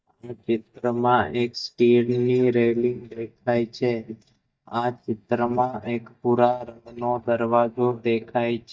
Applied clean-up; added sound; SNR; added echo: neural mask model DeepFilterNet 3.